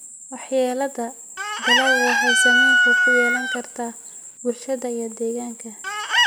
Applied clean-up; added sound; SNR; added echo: none; Chicken, rooster; -5 dB; none.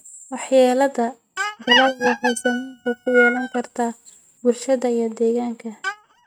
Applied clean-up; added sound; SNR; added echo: neural mask model RNNoise.